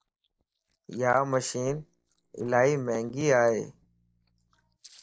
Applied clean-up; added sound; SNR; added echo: neural separator model SepFormer DNS4.